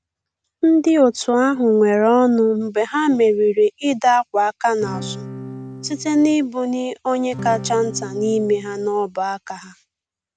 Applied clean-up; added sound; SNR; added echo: none; Acoustic guitar / Strum; 13 dB; none.